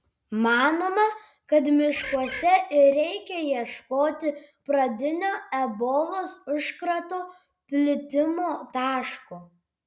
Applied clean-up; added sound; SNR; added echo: none; Bird; 10 dB; none.